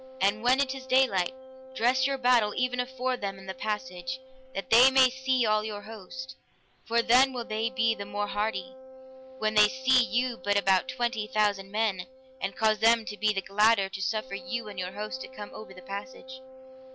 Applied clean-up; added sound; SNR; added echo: none; Wind instrument, woodwind instrument; 18 dB; none.